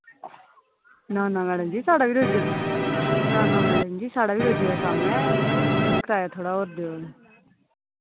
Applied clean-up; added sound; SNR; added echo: none; Musical instrument; -4 dB; none.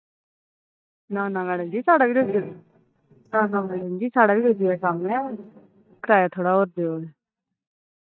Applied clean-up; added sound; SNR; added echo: neural mask model DeepFilterNet 3.